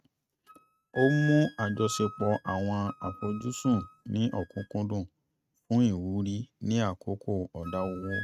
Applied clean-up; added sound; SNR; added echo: neural mask model RNNoise.